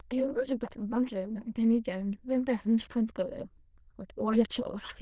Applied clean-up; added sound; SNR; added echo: neural diffusion model UNIVERSE++.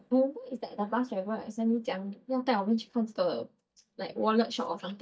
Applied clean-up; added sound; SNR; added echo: neural mask model DeepFilterNet 3.